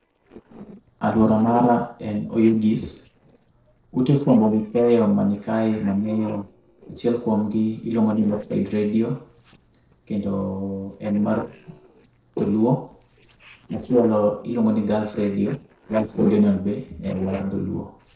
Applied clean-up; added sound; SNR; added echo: neural separator model SepFormer DNS4.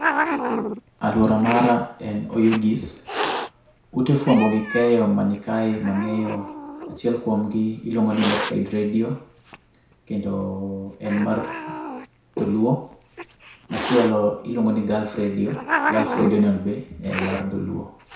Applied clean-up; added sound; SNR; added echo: none; Hiss; 8 dB; reverberation time 0.6 s.